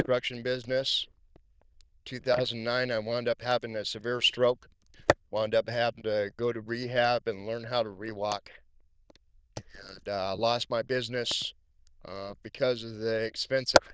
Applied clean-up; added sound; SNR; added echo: neural diffusion model UNIVERSE++.